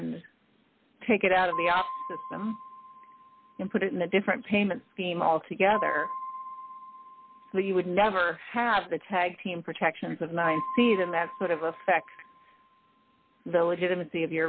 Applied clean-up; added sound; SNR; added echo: none; Piano; 12 dB; none.